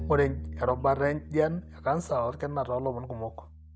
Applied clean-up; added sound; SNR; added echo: none; Bowed string instrument; 12 dB; none.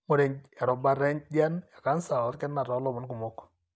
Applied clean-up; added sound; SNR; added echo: none; none; none; none.